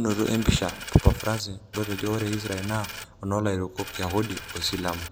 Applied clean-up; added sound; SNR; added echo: none; Coin (dropping); 11 dB; none.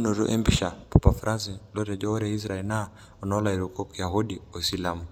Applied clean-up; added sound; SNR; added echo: none; none; none; none.